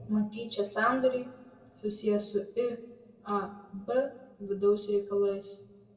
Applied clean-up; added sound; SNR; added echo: none; none; none; reverberation time 1.0 s.